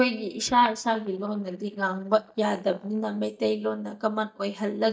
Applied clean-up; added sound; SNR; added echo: neural mask model DeepFilterNet 3.